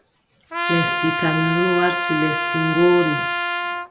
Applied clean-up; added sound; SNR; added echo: none; Trumpet; 2 dB; none.